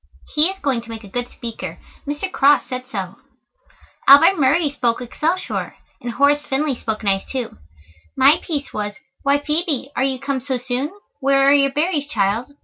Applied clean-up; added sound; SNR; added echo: none; none; none; none.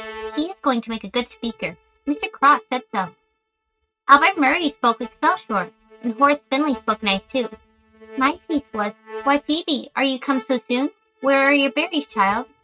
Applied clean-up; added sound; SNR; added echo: neural mask model RNNoise.